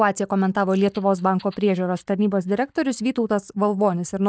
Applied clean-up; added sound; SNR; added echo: neural mask model DeepFilterNet 3.